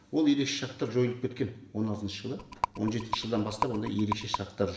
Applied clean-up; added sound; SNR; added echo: none; Rattle; 5 dB; reverberation time 1.0 s.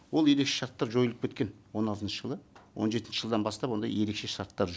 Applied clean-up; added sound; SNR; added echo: none; none; none; none.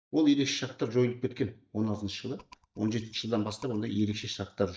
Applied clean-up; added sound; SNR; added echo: neural mask model DeepFilterNet 3.